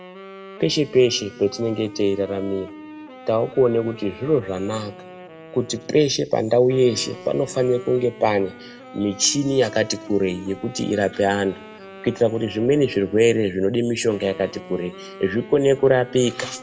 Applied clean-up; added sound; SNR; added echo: none; Wind instrument, woodwind instrument; 19 dB; reverberation time 0.6 s.